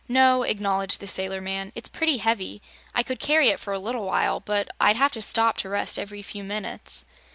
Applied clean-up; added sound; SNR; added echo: none; none; none; none.